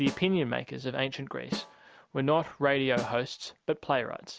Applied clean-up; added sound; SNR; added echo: none; Snare drum; 13 dB; none.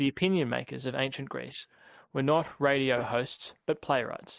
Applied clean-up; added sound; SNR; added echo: neural mask model Resemble Enhance denoiser.